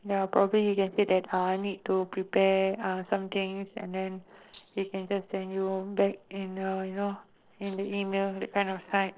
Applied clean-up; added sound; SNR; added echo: neural separator model SepFormer DNS4.